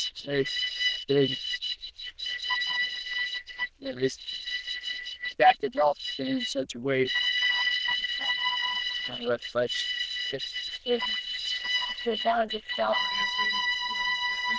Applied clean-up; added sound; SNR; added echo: neural diffusion model UNIVERSE++.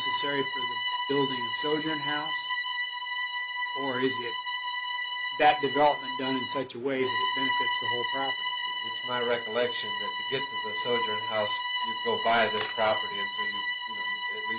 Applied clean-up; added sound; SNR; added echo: none; Bowed string instrument; -1 dB; none.